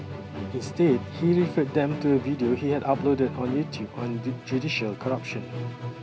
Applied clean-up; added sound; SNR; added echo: none; Musical instrument; 8 dB; none.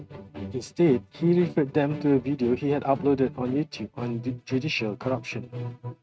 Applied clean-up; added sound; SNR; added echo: neural mask model RNNoise.